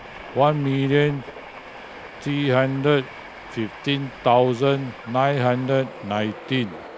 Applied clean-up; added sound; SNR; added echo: none; Train; 16 dB; none.